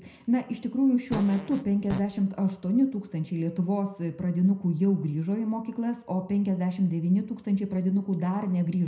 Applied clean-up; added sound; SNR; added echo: none; Fart; 11 dB; reverberation time 0.5 s.